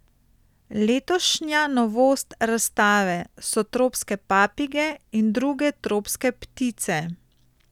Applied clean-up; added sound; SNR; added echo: none; none; none; none.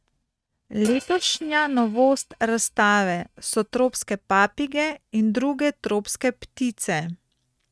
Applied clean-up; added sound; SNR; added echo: neural mask model RNNoise.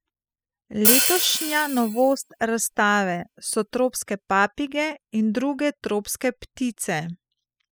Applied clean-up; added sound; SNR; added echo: classical method spectral subtraction.